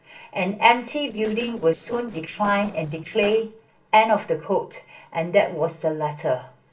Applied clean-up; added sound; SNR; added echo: neural separator model SepFormer DNS4.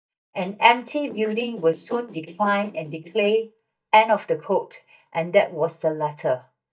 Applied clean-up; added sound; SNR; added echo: neural mask model DeepFilterNet 3.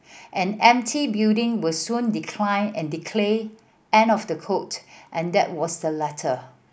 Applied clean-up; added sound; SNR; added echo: none; none; none; none.